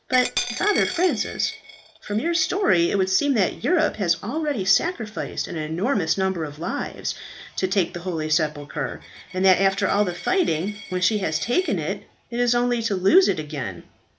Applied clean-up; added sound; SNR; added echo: none; Coin (dropping); 15 dB; none.